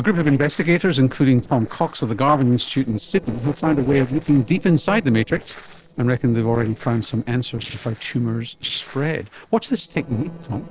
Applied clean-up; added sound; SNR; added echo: neural separator model SepFormer DNS4.